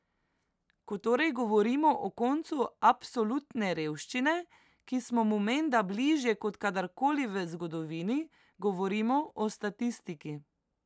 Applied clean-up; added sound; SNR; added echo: none; none; none; none.